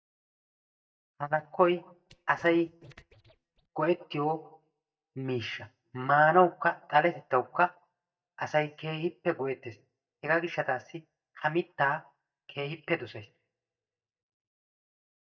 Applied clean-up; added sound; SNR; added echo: neural mask model DeepFilterNet 3.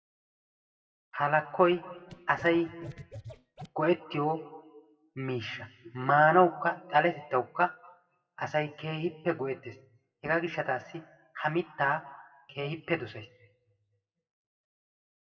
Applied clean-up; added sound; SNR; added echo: classical method WPE with log-MMSE.